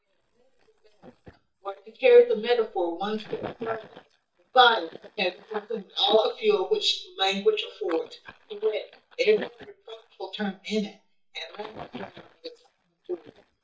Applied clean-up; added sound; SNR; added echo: neural mask model DeepFilterNet 3.